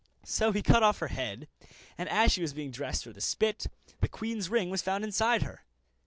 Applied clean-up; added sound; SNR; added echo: none; none; none; none.